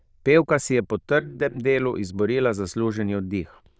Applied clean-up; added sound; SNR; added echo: neural diffusion model UNIVERSE++.